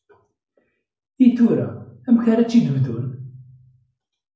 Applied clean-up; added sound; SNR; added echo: none; none; none; none.